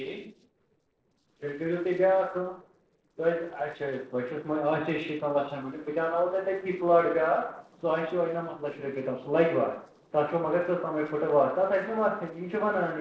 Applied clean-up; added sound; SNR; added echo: neural separator model SepFormer DNS4.